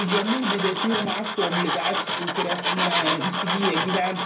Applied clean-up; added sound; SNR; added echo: none; Tools; 0 dB; reverberation time 0.3 s.